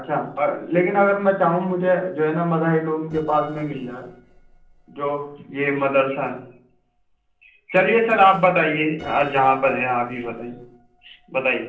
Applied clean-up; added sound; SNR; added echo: neural separator model SepFormer DNS4.